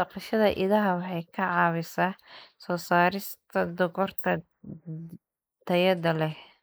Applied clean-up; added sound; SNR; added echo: neural mask model Resemble Enhance denoiser.